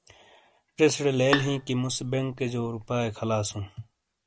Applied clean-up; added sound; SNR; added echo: none; Bowed string instrument; 8 dB; none.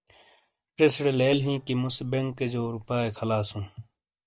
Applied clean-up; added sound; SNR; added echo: neural mask model DeepFilterNet 3.